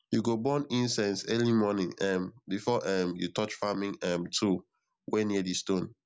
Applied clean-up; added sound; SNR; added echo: none; none; none; none.